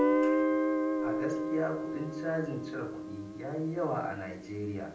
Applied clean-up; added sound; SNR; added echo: none; Guitar; -4 dB; reverberation time 0.6 s.